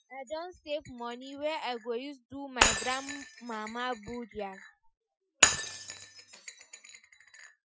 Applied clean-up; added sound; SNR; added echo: classical method Wiener filter.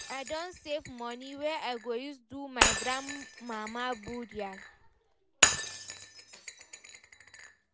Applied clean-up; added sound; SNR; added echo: none; Shatter; -4 dB; none.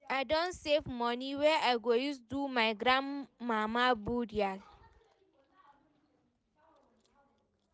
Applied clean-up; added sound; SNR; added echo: none; none; none; none.